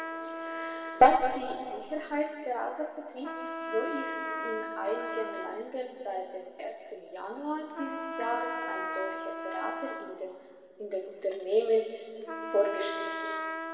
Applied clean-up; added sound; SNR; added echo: none; Trumpet; 7 dB; reverberation time 2.4 s.